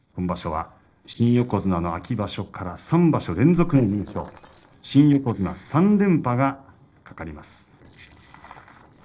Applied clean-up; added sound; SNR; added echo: neural separator model SepFormer DNS4.